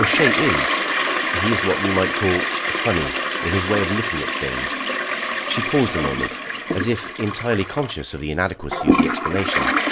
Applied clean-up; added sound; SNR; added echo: none; Toilet flush; -2 dB; none.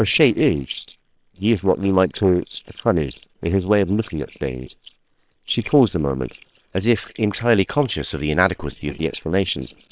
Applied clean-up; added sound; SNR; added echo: neural separator model SepFormer WHAM!.